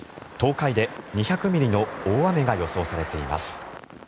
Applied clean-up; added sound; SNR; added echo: none; none; none; none.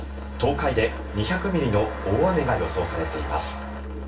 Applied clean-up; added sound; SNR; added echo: none; Musical instrument; 9 dB; reverberation time 0.3 s.